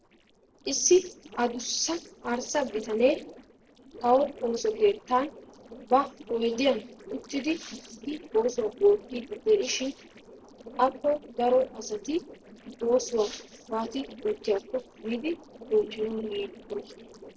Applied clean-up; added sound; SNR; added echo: neural separator model SepFormer DNS4.